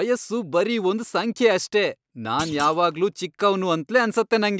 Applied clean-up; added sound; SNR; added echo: none; Thump, thud; 12 dB; none.